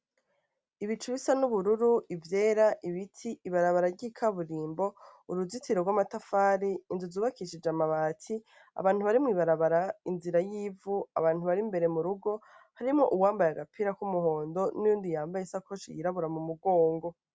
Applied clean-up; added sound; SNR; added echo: none; none; none; none.